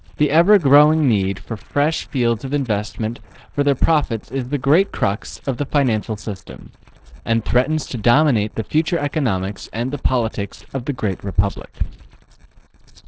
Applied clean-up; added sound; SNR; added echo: neural separator model SepFormer DNS4.